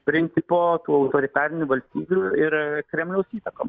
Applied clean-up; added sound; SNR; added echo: neural mask model DeepFilterNet 3.